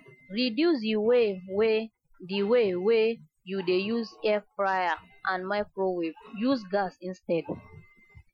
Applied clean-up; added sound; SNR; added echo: classical method Wiener filter.